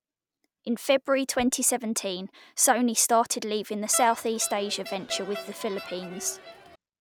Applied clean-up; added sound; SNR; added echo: none; Crowd; 13 dB; none.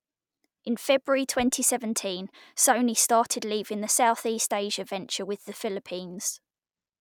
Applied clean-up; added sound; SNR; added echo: none; none; none; none.